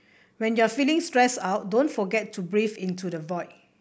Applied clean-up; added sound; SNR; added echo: none; none; none; none.